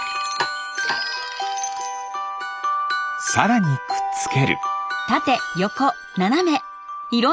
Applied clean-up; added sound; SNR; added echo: none; none; none; none.